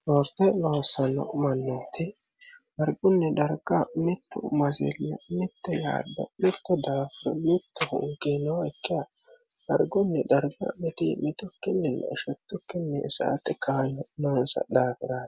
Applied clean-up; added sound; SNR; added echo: none; none; none; none.